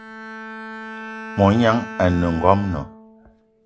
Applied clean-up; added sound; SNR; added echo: none; Bowed string instrument; 13 dB; none.